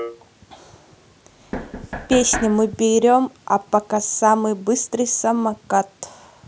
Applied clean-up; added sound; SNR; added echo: none; Knock; 9 dB; none.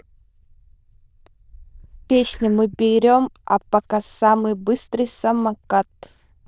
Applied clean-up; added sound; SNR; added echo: neural diffusion model UNIVERSE++.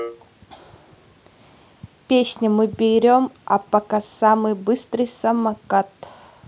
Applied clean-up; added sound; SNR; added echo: none; none; none; none.